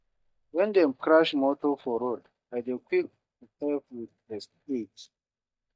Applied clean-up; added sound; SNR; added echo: neural mask model DeepFilterNet 3.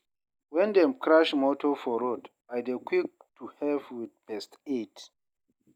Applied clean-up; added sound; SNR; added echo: none; none; none; none.